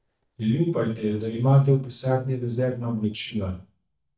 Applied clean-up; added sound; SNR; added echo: neural mask model DeepFilterNet 3.